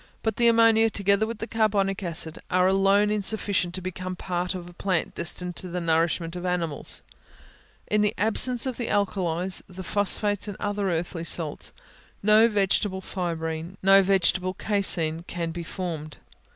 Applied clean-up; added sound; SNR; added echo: none; none; none; none.